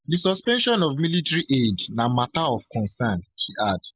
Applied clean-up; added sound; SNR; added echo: neural mask model Resemble Enhance denoiser.